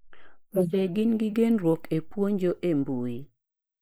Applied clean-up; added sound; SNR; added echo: neural mask model Resemble Enhance denoiser.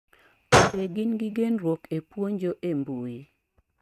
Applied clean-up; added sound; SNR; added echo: neural mask model RNNoise.